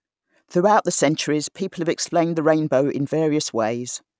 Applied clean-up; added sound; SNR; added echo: none; none; none; none.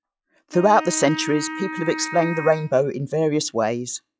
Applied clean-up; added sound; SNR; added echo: classical method log-MMSE.